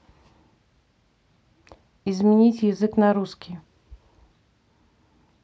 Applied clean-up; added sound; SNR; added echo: none; none; none; none.